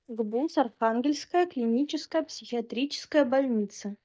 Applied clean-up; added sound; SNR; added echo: neural mask model DeepFilterNet 3.